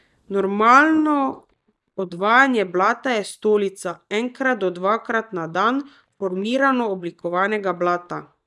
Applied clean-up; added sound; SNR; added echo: neural mask model DeepFilterNet 3.